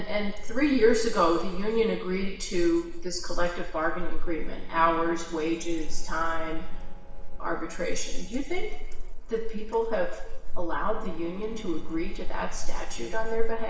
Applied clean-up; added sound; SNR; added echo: neural separator model SepFormer DNS4.